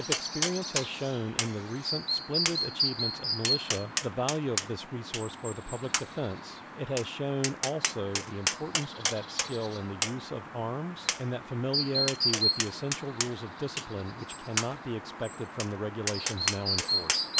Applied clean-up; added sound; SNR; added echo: none; Tap + Chirp, tweet; -2 dB; none.